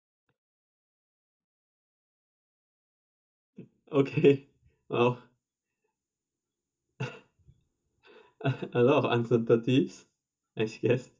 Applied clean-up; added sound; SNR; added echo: neural mask model DeepFilterNet 3.